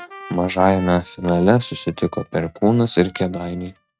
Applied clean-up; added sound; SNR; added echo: neural mask model RNNoise.